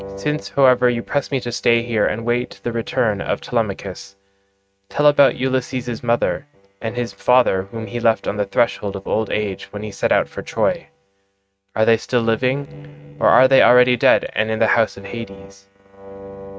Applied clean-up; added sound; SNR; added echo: neural mask model RNNoise.